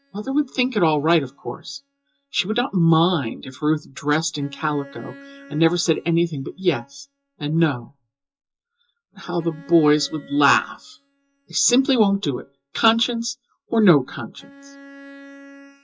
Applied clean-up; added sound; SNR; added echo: classical method WPE with log-MMSE.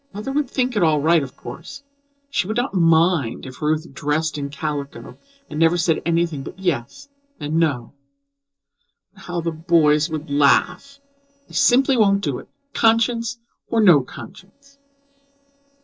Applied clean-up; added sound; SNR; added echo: neural separator model SepFormer DNS4.